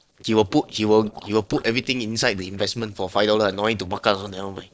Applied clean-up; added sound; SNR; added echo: neural separator model SepFormer DNS4.